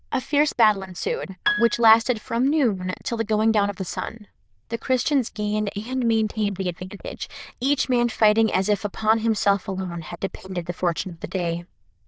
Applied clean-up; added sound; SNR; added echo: neural diffusion model UNIVERSE++.